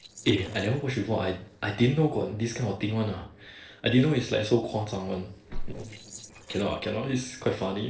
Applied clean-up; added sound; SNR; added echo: neural separator model SepFormer DNS4.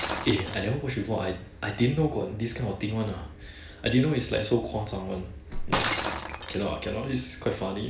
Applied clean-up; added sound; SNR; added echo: none; Shatter; 5 dB; reverberation time 0.5 s.